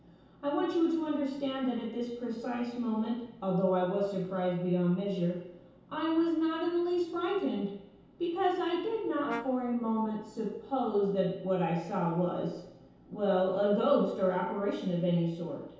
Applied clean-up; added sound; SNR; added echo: none; Brass instrument; 13 dB; reverberation time 0.8 s.